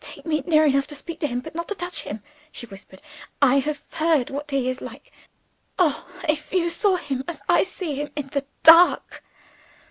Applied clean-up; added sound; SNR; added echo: none; none; none; none.